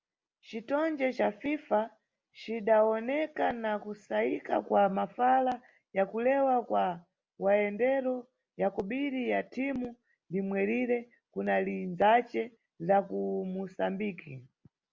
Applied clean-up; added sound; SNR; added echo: none; none; none; none.